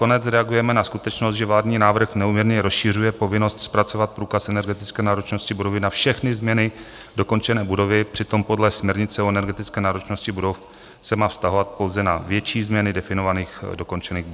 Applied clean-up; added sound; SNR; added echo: none; none; none; none.